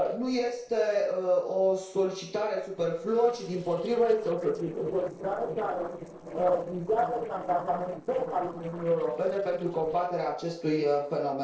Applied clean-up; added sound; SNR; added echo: neural separator model SepFormer DNS4.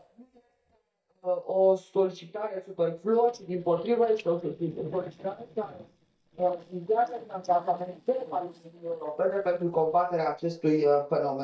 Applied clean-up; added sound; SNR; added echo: neural mask model DeepFilterNet 3.